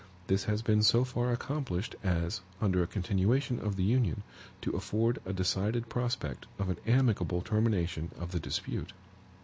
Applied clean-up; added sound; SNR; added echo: none; none; none; none.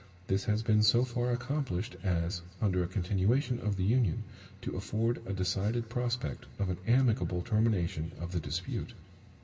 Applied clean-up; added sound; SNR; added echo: none; none; none; reverberation time 2.4 s.